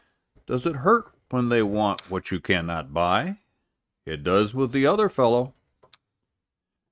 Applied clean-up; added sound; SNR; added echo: neural mask model RNNoise.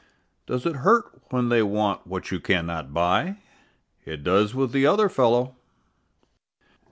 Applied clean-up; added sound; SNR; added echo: none; none; none; none.